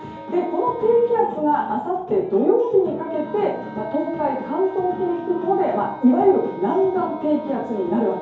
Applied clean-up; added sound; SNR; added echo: none; Wind instrument, woodwind instrument; 18 dB; reverberation time 2.4 s.